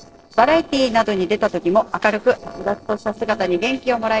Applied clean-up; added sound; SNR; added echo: neural separator model SepFormer DNS4.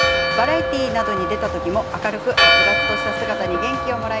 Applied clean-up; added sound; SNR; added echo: none; Church bell; -3 dB; none.